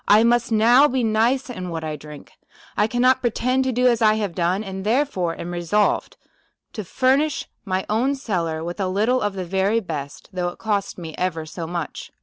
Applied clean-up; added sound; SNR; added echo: none; none; none; none.